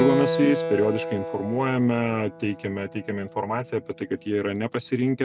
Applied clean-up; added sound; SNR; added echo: none; Keyboard (musical); 6 dB; none.